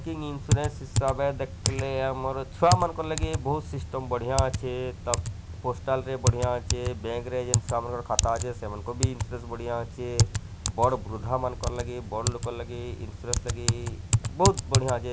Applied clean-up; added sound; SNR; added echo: none; Typing; 0 dB; none.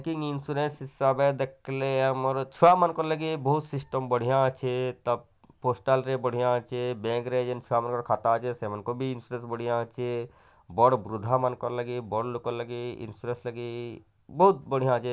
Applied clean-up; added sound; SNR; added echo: none; none; none; none.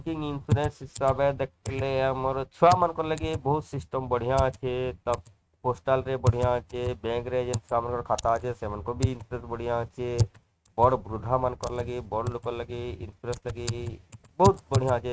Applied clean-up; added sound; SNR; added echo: neural mask model RNNoise.